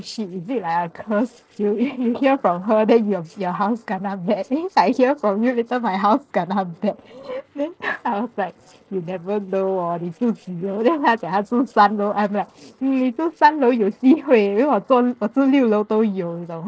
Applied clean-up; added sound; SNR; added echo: neural separator model SepFormer DNS4.